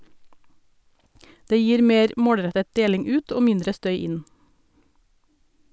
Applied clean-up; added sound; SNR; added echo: none; none; none; none.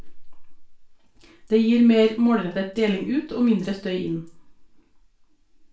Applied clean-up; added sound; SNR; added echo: none; none; none; reverberation time 0.3 s.